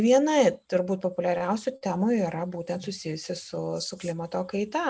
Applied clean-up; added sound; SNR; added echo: none; none; none; none.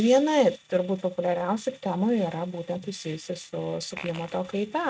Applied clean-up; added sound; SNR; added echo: neural mask model RNNoise.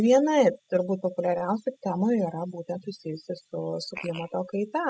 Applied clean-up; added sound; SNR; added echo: classical method spectral subtraction.